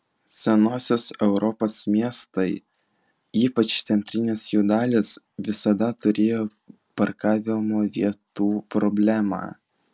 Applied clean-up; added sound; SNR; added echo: none; none; none; none.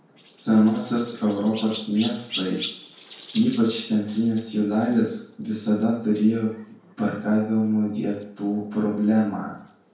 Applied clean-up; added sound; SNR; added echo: none; Chirp, tweet; 18 dB; reverberation time 0.5 s.